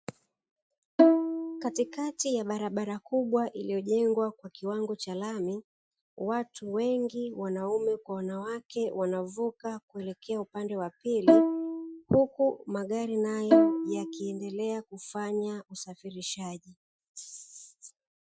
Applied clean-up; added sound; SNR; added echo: classical method Wiener filter.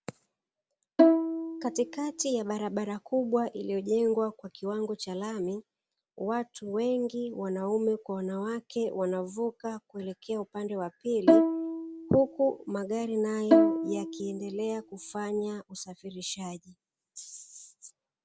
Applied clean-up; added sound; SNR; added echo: none; Bowed string instrument; -4 dB; none.